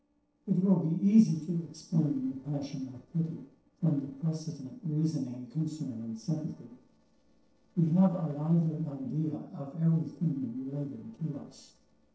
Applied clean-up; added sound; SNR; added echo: neural separator model SepFormer DNS4.